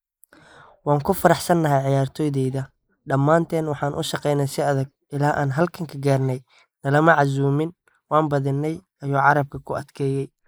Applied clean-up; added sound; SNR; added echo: neural mask model Resemble Enhance denoiser.